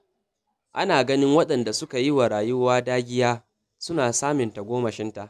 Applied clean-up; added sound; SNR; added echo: none; none; none; none.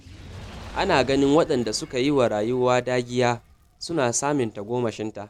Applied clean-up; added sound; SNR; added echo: none; Fire; 19 dB; none.